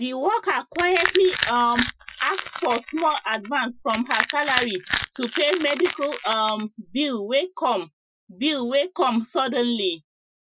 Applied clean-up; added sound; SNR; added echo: classical method Wiener filter.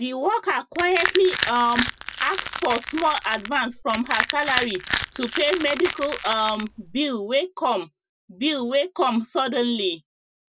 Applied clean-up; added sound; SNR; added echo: none; Crushing; 5 dB; none.